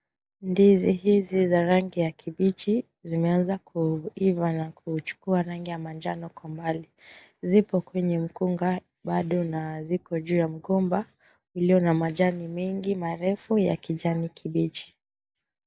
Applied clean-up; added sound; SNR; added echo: none; none; none; none.